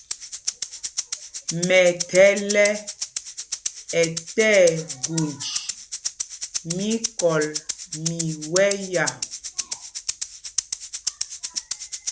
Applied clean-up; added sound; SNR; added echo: none; Rattle (instrument); 7 dB; none.